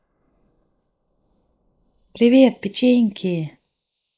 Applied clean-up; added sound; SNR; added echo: neural mask model Resemble Enhance denoiser.